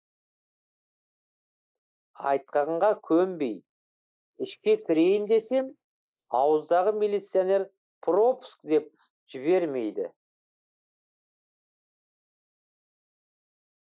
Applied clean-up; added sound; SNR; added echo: neural mask model Resemble Enhance denoiser.